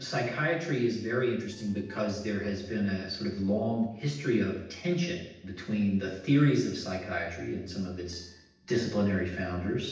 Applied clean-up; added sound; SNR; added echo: neural separator model SepFormer DNS4.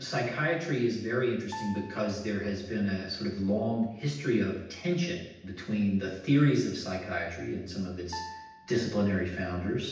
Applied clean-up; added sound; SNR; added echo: none; Piano; 15 dB; reverberation time 0.9 s.